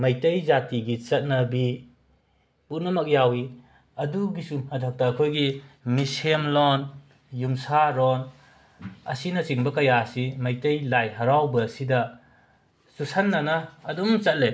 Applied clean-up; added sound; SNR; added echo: none; none; none; none.